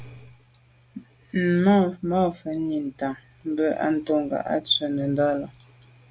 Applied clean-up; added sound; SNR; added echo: none; none; none; none.